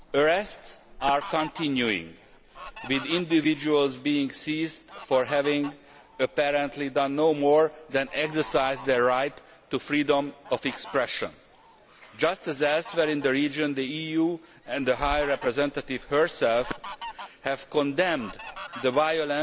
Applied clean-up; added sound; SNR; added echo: none; Fowl; 17 dB; none.